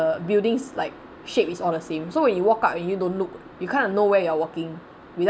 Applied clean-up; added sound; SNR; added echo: none; none; none; none.